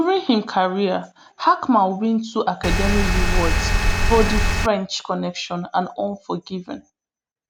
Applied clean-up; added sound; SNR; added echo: none; Engine; -4 dB; none.